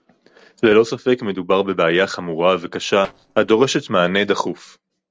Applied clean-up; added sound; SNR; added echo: neural separator model SepFormer DNS4.